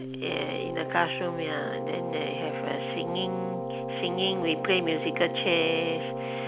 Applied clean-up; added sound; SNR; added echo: none; Keyboard (musical); 3 dB; none.